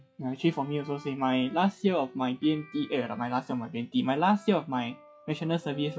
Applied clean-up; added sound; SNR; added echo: classical method log-MMSE.